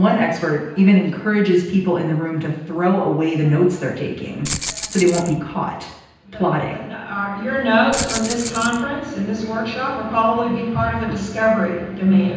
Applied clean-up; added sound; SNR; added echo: none; Rattle (instrument); 8 dB; reverberation time 0.9 s.